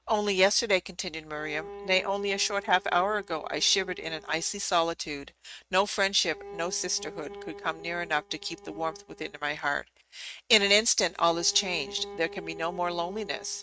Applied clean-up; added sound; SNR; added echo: neural mask model RNNoise.